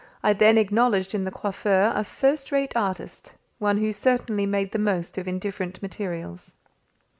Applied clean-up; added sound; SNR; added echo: none; none; none; none.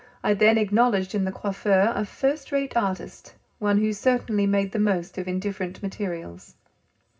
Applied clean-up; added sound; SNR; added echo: none; none; none; reverberation time 0.4 s.